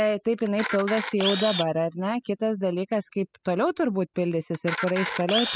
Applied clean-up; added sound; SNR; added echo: classical method spectral subtraction.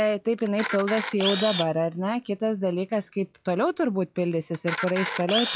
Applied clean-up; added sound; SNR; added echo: classical method log-MMSE.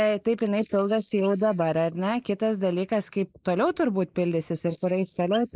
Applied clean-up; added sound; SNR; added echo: neural mask model Resemble Enhance denoiser.